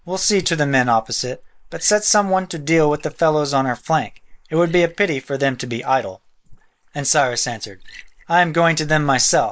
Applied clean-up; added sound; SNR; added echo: neural mask model Resemble Enhance denoiser.